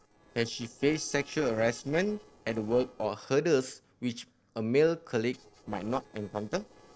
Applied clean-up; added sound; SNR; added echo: neural separator model SepFormer DNS4.